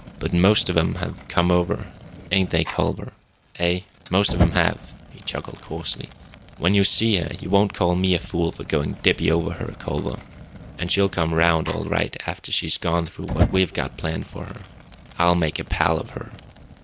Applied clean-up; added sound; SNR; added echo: none; Fire; 10 dB; none.